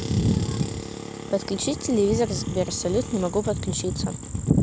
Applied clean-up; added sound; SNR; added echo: none; none; none; none.